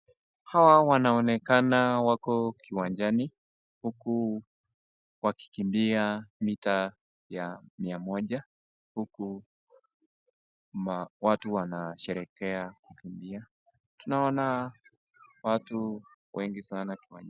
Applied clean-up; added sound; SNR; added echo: none; none; none; none.